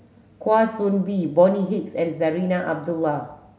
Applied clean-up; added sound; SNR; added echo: none; none; none; none.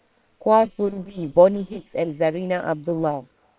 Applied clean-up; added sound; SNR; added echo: neural separator model SepFormer WHAM!.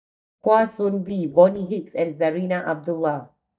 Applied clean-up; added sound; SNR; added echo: neural mask model DeepFilterNet 3.